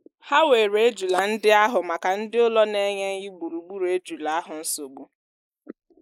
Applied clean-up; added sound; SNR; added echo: neural mask model Resemble Enhance denoiser.